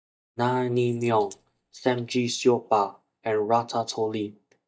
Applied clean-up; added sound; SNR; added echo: neural mask model DeepFilterNet 3.